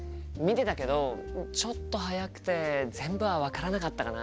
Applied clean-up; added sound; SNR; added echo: none; none; none; none.